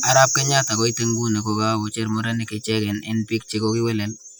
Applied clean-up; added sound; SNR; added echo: classical method Wiener filter.